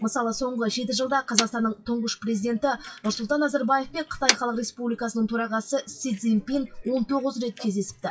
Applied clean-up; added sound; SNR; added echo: classical method WPE with log-MMSE.